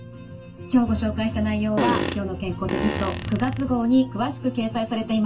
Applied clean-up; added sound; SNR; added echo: none; Fart; 5 dB; reverberation time 0.2 s.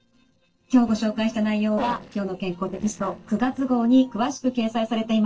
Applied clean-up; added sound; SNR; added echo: neural separator model SepFormer DNS4.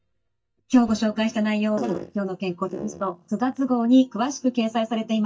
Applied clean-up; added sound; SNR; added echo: neural mask model DeepFilterNet 3.